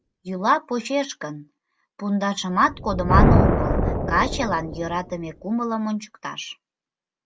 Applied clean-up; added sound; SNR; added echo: none; Thunder; 0 dB; none.